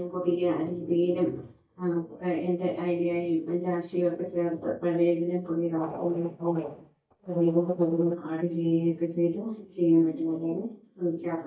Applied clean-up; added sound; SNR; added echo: neural mask model DeepFilterNet 3.